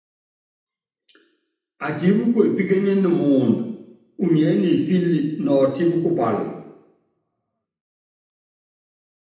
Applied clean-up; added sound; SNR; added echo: none; none; none; reverberation time 0.8 s.